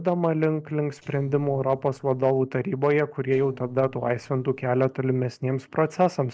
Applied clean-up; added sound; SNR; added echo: neural separator model SepFormer DNS4.